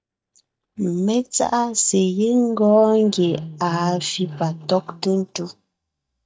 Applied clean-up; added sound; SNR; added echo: neural mask model DeepFilterNet 3.